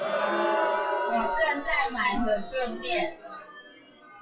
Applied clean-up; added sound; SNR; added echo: classical method WPE with log-MMSE.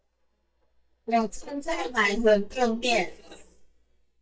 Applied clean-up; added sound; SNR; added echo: neural mask model DeepFilterNet 3.